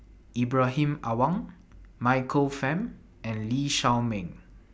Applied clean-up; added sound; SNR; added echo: none; none; none; none.